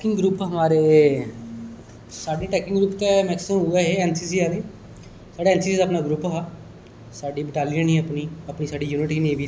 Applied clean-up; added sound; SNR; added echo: none; none; none; none.